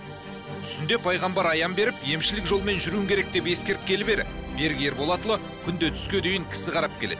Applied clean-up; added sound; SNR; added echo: none; none; none; none.